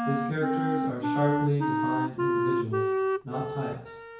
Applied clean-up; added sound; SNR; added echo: none; Wind instrument, woodwind instrument; -3 dB; reverberation time 0.5 s.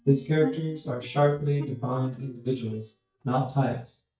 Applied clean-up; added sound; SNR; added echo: neural mask model DeepFilterNet 3.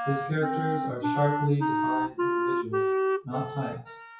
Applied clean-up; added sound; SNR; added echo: classical method WPE with log-MMSE.